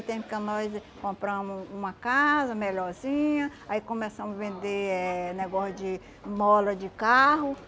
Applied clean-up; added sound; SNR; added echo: none; none; none; none.